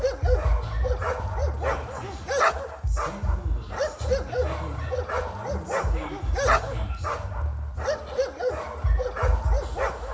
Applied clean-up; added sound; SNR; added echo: none; Bark; 1 dB; reverberation time 0.6 s.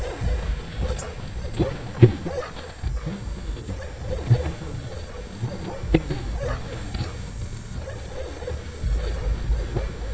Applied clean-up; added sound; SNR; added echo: neural mask model DeepFilterNet 3.